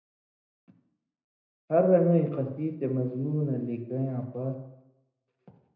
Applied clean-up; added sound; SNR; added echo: none; none; none; reverberation time 0.8 s.